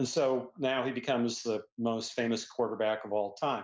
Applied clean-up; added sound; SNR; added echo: none; none; none; none.